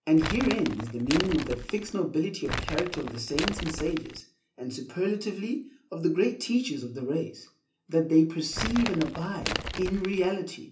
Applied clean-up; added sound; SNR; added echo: none; Crumpling, crinkling; 6 dB; reverberation time 0.3 s.